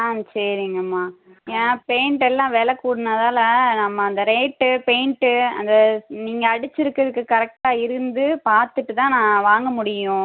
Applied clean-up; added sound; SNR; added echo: none; none; none; none.